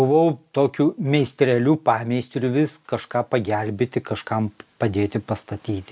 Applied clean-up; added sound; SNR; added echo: none; none; none; none.